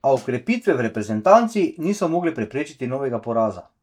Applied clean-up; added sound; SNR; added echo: neural mask model DeepFilterNet 3.